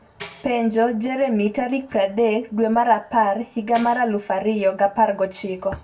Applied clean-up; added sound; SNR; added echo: none; Tambourine; 12 dB; reverberation time 0.2 s.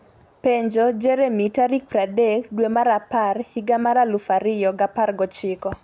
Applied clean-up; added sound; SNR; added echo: none; none; none; none.